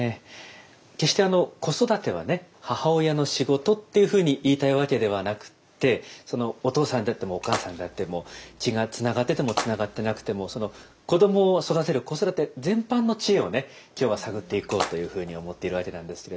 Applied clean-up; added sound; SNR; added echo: none; Splash, splatter; 12 dB; none.